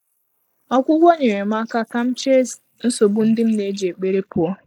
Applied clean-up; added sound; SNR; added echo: neural mask model Resemble Enhance denoiser.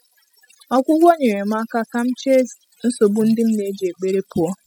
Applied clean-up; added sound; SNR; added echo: classical method spectral subtraction.